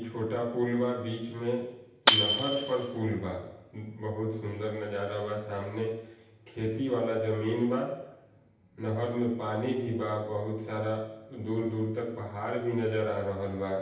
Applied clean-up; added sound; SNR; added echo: none; Tambourine; -5 dB; reverberation time 0.9 s.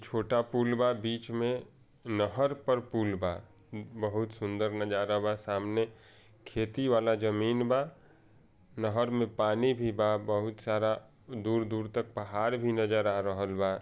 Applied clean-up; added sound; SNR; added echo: none; none; none; none.